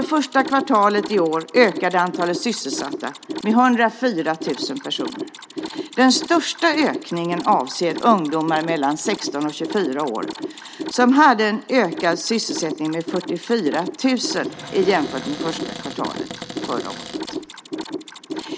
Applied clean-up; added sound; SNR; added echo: none; Cupboard open or close + Mechanisms; 10 dB; none.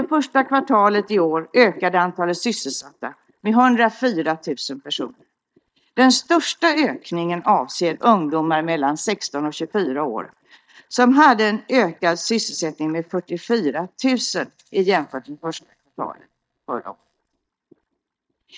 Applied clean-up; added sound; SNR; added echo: neural mask model DeepFilterNet 3.